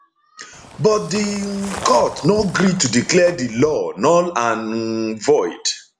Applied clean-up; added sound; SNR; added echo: none; Walk, footsteps; 15 dB; none.